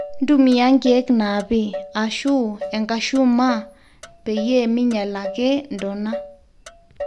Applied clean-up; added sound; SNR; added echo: none; Motor vehicle (road); 15 dB; none.